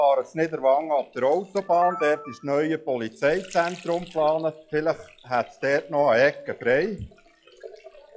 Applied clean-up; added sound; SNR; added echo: classical method log-MMSE.